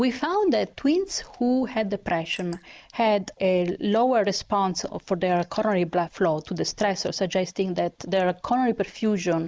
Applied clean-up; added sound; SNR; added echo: neural mask model Resemble Enhance denoiser.